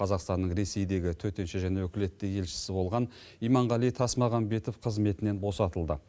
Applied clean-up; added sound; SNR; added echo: none; none; none; none.